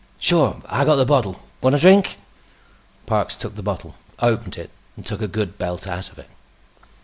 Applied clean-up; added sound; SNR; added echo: none; none; none; none.